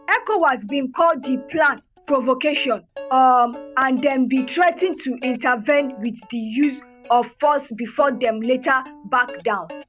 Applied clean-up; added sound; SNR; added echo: none; Plucked string instrument; 19 dB; none.